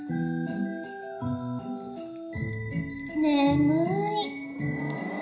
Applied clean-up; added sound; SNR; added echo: none; none; none; reverberation time 0.5 s.